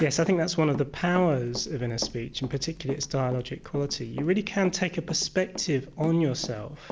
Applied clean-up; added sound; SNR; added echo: none; Run; 16 dB; none.